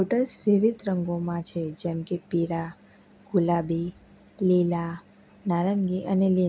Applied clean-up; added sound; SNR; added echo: none; none; none; none.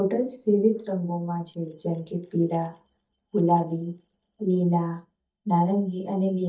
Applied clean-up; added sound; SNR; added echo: neural mask model DeepFilterNet 3.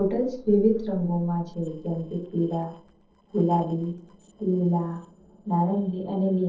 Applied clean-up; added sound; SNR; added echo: neural separator model SepFormer DNS4.